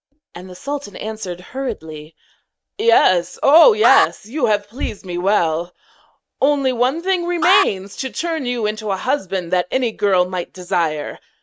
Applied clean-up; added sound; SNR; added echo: neural mask model RNNoise.